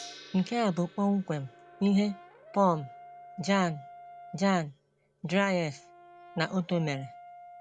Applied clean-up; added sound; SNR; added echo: none; Brass instrument + Gong; 20 dB; none.